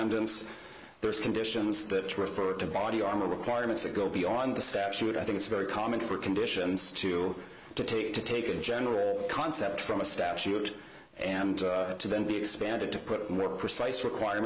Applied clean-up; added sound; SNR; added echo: none; none; none; none.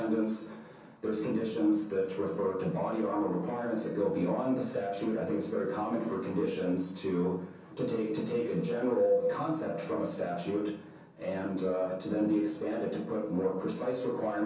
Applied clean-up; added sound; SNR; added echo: none; none; none; reverberation time 0.6 s.